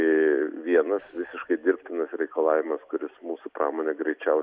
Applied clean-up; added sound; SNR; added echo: none; none; none; none.